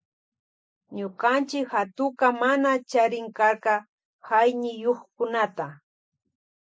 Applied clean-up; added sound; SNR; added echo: none; none; none; none.